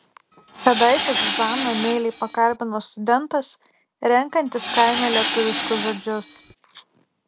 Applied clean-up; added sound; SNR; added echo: none; Tools; 0 dB; none.